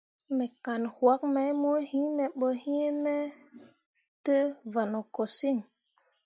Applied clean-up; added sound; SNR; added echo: none; none; none; none.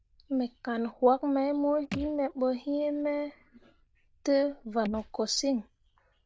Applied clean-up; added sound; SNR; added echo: neural diffusion model UNIVERSE++.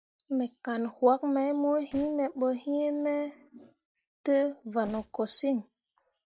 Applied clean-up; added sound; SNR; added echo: neural separator model SepFormer DNS4.